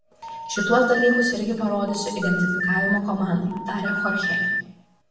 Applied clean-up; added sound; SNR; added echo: none; Telephone; 3 dB; reverberation time 1.0 s.